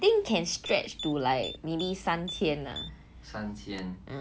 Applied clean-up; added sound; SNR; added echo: none; Typing; 15 dB; none.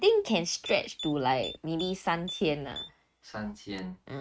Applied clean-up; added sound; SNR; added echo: neural mask model RNNoise.